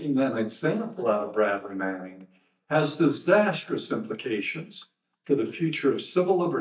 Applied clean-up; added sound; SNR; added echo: neural mask model DeepFilterNet 3.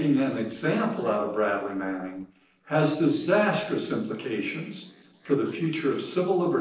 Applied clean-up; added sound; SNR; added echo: neural separator model SepFormer DNS4.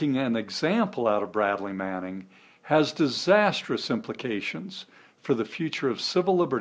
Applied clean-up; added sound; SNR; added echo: none; none; none; none.